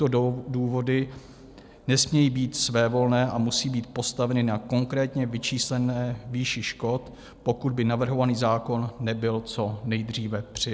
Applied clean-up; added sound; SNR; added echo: none; none; none; none.